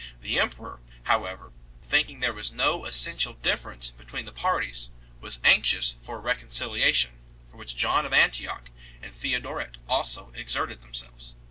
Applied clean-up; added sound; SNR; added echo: none; none; none; none.